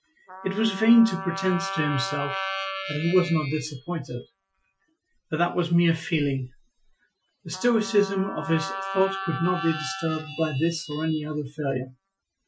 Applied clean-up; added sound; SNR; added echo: classical method Wiener filter.